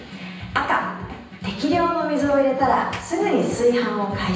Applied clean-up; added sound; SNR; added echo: none; Clapping; 20 dB; reverberation time 0.9 s.